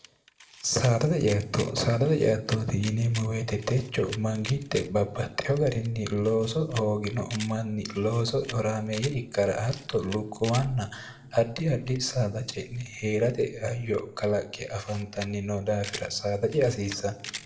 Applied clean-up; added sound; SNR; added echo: none; Camera; 18 dB; reverberation time 1.1 s.